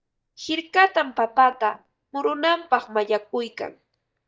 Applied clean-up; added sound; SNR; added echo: neural mask model DeepFilterNet 3.